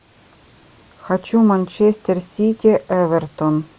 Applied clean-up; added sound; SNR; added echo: none; none; none; none.